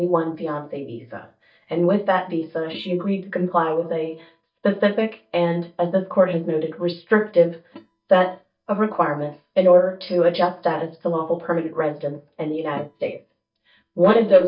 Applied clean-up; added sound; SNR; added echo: neural mask model DeepFilterNet 3.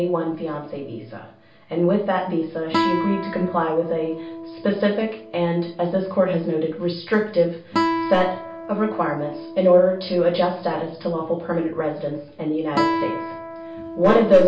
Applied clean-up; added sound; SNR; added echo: none; Guitar; 9 dB; reverberation time 0.3 s.